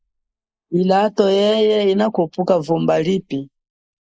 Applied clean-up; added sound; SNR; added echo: neural mask model Resemble Enhance denoiser.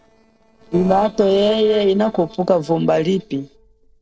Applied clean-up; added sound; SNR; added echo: neural separator model SepFormer DNS4.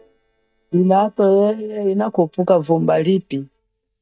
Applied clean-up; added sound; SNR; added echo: neural mask model DeepFilterNet 3.